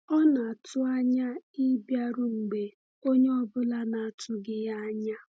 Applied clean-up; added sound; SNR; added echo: none; none; none; none.